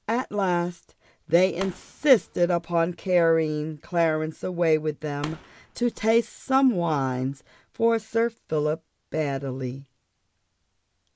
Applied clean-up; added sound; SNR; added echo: none; Fireworks; 19 dB; none.